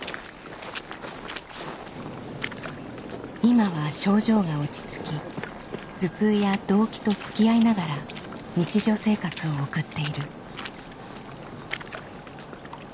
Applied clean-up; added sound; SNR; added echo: none; Water / Splash, splatter; 15 dB; none.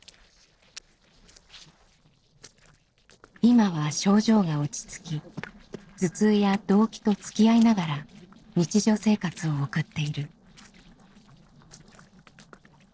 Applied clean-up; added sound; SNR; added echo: neural separator model SepFormer DNS4.